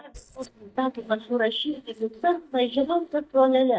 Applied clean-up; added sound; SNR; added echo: neural mask model DeepFilterNet 3.